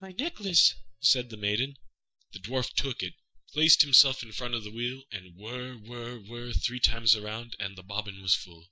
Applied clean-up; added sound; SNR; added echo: neural mask model DeepFilterNet 3.